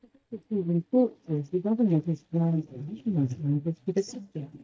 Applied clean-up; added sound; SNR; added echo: neural mask model DeepFilterNet 3.